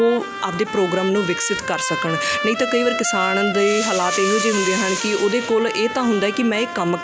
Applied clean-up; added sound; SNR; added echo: none; Trumpet; 6 dB; none.